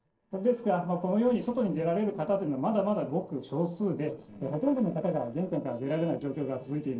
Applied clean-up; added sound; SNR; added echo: neural separator model SepFormer DNS4.